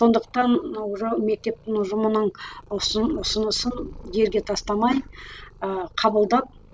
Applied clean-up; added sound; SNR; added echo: none; Purr; 20 dB; none.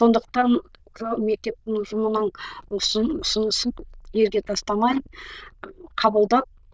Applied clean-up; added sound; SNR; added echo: neural diffusion model UNIVERSE++.